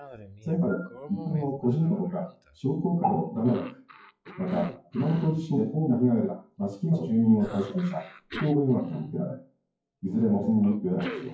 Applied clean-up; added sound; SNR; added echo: classical method WPE with log-MMSE.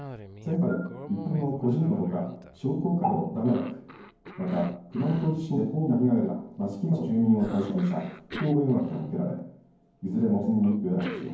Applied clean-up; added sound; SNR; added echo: none; Cough; 16 dB; reverberation time 0.9 s.